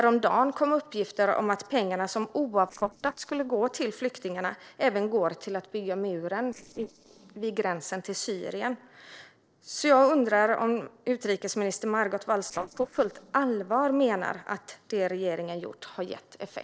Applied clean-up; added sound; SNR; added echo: neural separator model SepFormer DNS4.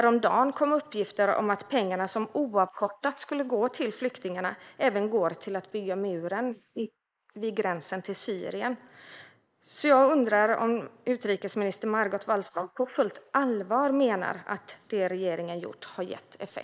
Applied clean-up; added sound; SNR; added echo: neural mask model Resemble Enhance denoiser.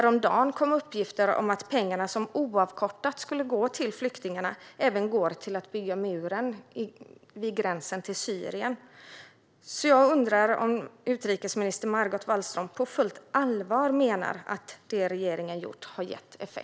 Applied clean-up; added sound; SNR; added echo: none; none; none; none.